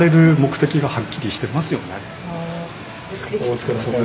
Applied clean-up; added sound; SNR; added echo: none; none; none; none.